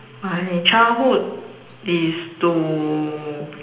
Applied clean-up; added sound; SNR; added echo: none; none; none; reverberation time 0.8 s.